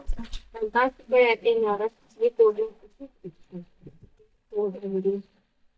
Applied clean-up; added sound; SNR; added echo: neural mask model DeepFilterNet 3.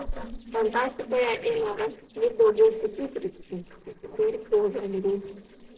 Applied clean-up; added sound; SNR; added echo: neural separator model SepFormer DNS4.